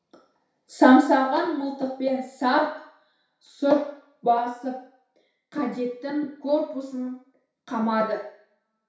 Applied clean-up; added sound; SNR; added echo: none; none; none; reverberation time 0.6 s.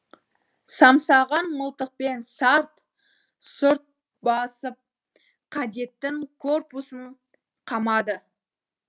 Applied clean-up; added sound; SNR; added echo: none; none; none; none.